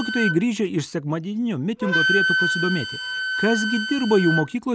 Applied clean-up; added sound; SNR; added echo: none; Wind instrument, woodwind instrument; 2 dB; none.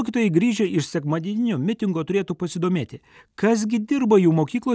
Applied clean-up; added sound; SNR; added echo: none; none; none; none.